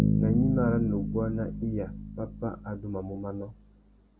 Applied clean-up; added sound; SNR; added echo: none; Bass guitar; 0 dB; none.